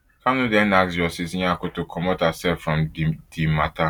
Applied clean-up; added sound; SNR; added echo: none; none; none; none.